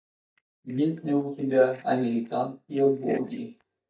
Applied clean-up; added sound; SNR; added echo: neural mask model DeepFilterNet 3.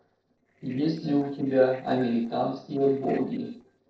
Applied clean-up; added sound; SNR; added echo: neural separator model SepFormer DNS4.